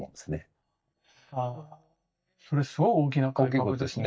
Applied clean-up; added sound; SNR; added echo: neural mask model DeepFilterNet 3.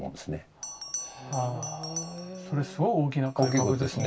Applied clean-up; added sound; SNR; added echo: none; Bell; 12 dB; reverberation time 1.1 s.